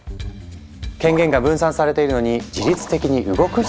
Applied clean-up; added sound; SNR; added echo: none; none; none; none.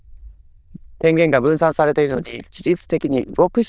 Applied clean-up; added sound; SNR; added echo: neural diffusion model UNIVERSE++.